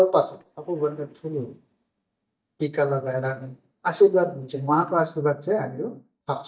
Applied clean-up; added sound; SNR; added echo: neural mask model DeepFilterNet 3.